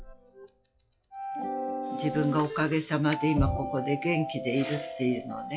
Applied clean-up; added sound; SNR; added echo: classical method log-MMSE.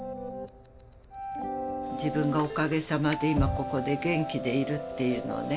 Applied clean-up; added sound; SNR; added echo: none; none; none; none.